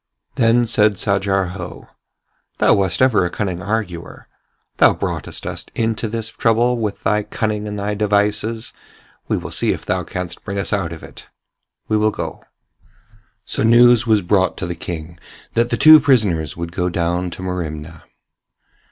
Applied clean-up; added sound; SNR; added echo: none; none; none; none.